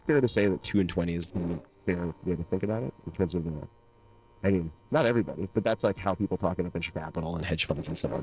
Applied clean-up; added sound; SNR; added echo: neural separator model SepFormer DNS4.